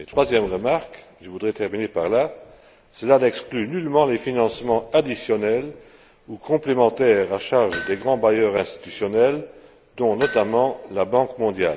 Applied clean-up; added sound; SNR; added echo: none; Hammer; 16 dB; none.